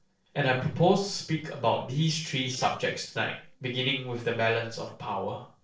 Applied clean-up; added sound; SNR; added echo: neural separator model SepFormer DNS4.